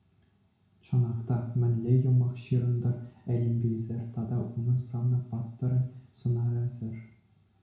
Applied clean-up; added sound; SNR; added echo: none; none; none; reverberation time 0.5 s.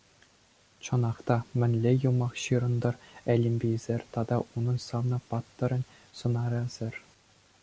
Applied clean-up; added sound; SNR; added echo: none; none; none; none.